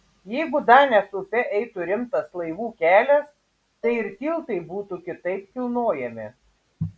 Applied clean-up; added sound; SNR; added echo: none; Dishes, pots, and pans; 18 dB; none.